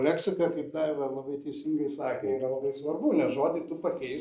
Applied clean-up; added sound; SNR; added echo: neural mask model Resemble Enhance denoiser.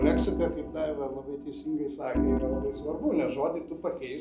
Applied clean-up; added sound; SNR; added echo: none; Organ; 2 dB; none.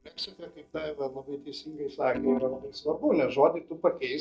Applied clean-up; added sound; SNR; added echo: neural mask model DeepFilterNet 3.